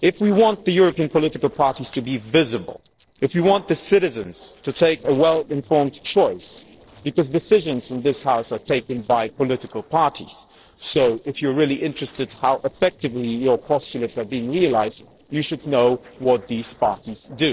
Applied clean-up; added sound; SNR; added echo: neural separator model SepFormer DNS4.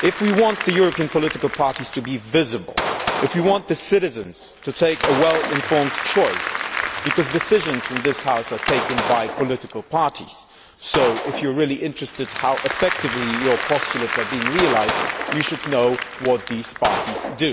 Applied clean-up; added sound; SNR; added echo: none; Applause + Gunshot, gunfire; 5 dB; none.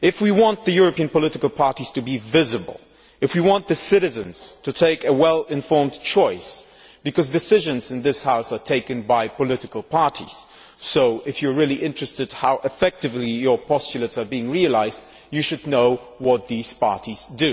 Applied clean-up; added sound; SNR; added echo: none; none; none; none.